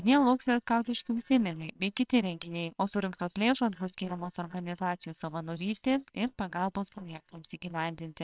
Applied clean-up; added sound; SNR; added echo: neural separator model SepFormer WHAMR!.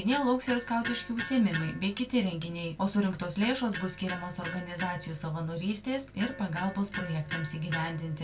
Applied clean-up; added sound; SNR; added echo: none; Electric guitar; 11 dB; reverberation time 0.2 s.